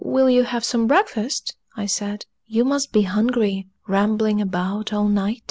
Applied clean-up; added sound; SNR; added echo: none; none; none; none.